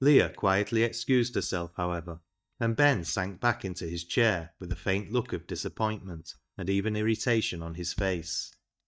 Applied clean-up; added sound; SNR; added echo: neural mask model DeepFilterNet 3.